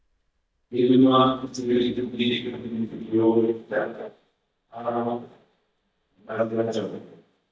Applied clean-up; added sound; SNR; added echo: neural mask model DeepFilterNet 3.